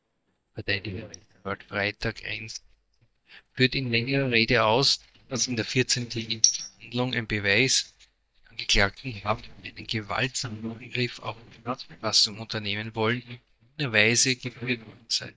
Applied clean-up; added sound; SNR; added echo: neural mask model DeepFilterNet 3.